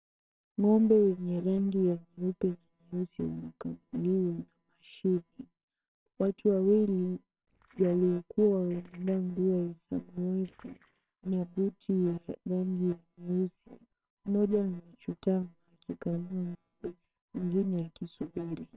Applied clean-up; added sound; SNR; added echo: neural separator model SepFormer WHAMR!.